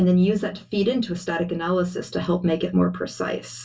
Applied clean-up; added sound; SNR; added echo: none; none; none; reverberation time 0.1 s.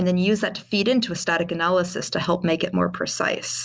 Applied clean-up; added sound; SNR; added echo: none; none; none; none.